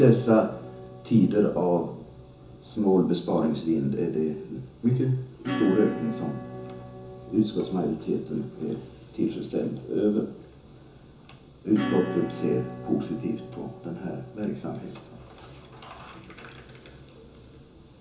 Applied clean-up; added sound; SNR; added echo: none; Acoustic guitar / Strum; 12 dB; reverberation time 0.7 s.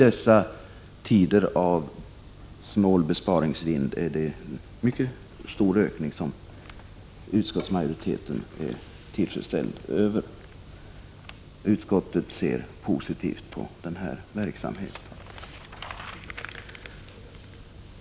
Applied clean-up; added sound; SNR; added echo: none; none; none; none.